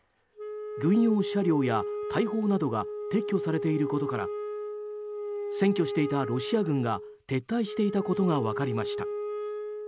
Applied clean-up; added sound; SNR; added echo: none; Wind instrument, woodwind instrument; 5 dB; none.